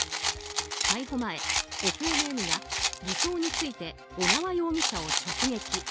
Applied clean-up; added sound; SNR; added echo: none; Rattle; -3 dB; none.